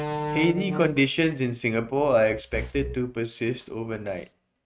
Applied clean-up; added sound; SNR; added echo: neural mask model RNNoise.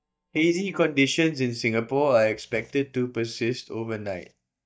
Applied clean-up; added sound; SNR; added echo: neural mask model DeepFilterNet 3.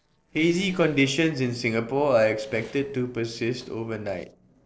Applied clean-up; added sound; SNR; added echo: neural separator model SepFormer DNS4.